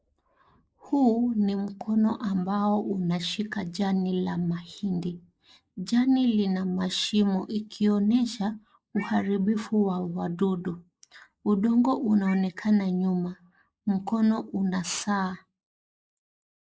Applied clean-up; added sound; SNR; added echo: neural mask model Resemble Enhance denoiser.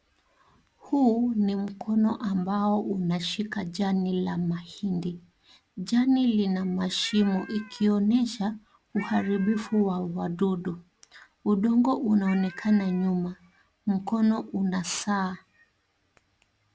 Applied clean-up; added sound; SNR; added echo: none; Cat; 20 dB; none.